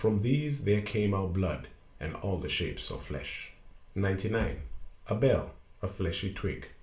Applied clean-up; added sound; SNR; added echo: none; Bass drum; 13 dB; reverberation time 0.3 s.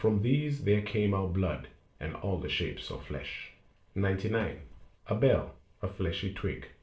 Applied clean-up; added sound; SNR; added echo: neural separator model SepFormer DNS4.